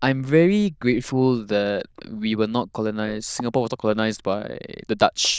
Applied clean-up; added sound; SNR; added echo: neural diffusion model UNIVERSE++.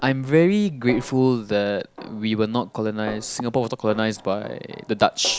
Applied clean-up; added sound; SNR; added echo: none; Snare drum; 19 dB; none.